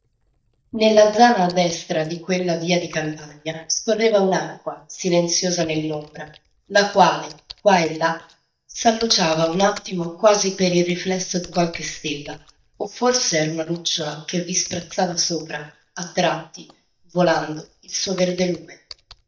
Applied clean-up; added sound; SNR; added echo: neural mask model DeepFilterNet 3.